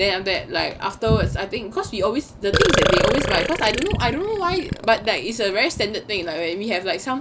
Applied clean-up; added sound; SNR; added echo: none; Burping, eructation; 1 dB; none.